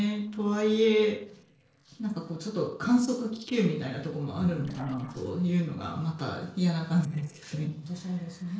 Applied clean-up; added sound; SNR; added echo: neural separator model SepFormer DNS4.